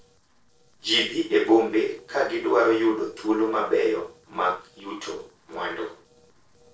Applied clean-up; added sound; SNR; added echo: neural separator model SepFormer DNS4.